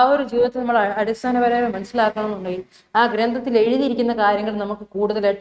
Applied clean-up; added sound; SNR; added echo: neural mask model RNNoise.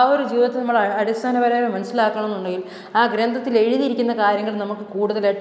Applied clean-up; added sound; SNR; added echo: none; none; none; none.